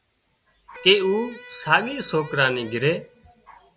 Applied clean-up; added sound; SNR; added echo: none; Electric guitar; 19 dB; none.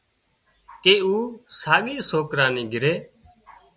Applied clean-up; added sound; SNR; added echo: none; none; none; none.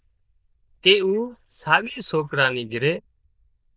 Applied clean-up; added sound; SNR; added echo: neural diffusion model UNIVERSE++.